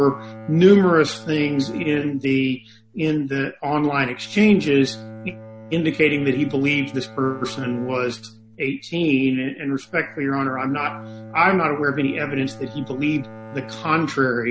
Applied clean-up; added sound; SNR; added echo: none; Bowed string instrument; 18 dB; none.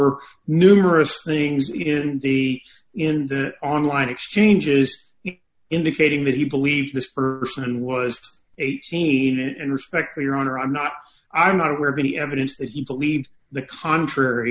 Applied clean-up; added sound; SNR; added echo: none; none; none; none.